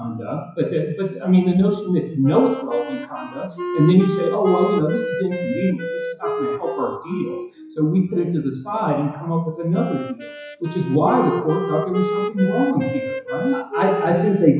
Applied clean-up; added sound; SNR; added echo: classical method WPE with log-MMSE.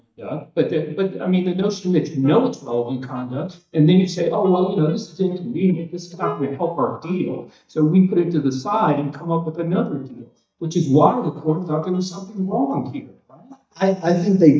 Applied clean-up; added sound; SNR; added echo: neural mask model DeepFilterNet 3.